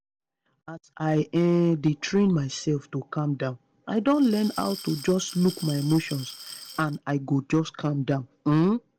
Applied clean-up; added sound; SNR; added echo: none; Glass; 16 dB; none.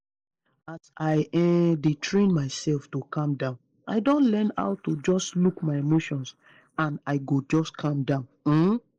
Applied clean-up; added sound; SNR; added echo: neural mask model Resemble Enhance denoiser.